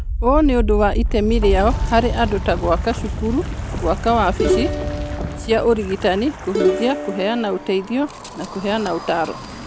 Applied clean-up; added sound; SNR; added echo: none; Plucked string instrument + Wind; 3 dB; none.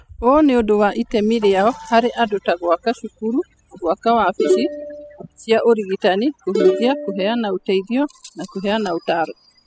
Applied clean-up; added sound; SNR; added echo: classical method spectral subtraction.